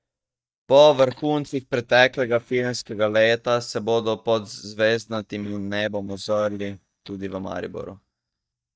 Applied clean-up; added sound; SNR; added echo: neural mask model DeepFilterNet 3.